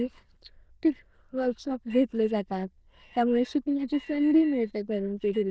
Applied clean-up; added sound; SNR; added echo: neural diffusion model UNIVERSE++.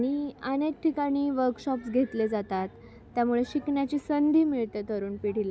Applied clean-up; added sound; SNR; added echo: none; none; none; none.